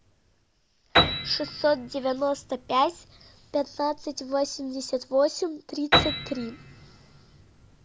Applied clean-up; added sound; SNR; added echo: none; Piano; 2 dB; none.